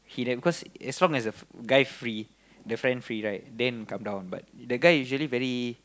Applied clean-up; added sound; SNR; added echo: none; none; none; none.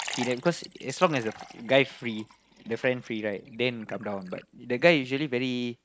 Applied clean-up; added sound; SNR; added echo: neural mask model RNNoise.